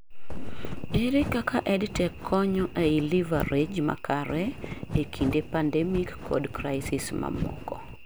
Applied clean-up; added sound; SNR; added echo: none; Wind; 9 dB; none.